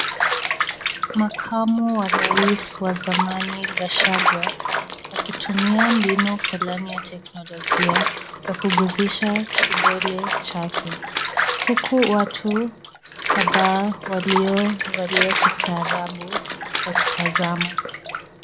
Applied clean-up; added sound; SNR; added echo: none; Bathtub (filling or washing) / Water; 0 dB; none.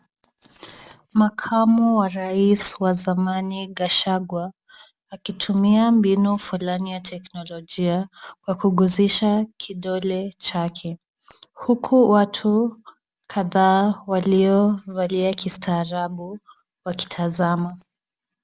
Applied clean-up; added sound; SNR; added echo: none; none; none; none.